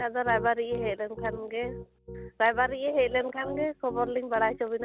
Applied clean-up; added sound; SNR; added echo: none; Piano; 12 dB; none.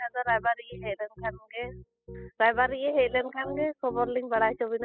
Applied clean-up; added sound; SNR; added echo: classical method spectral subtraction.